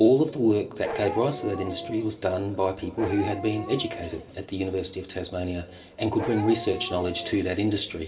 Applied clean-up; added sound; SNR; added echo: none; Bark; 12 dB; reverberation time 2.6 s.